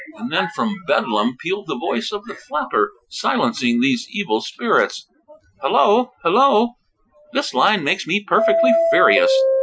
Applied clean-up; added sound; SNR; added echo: classical method Wiener filter.